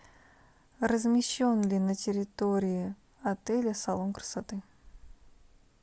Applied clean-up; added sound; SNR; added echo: none; none; none; none.